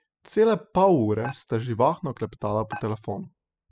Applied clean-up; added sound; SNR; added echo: classical method spectral subtraction.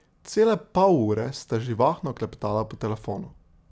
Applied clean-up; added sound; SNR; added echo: none; none; none; none.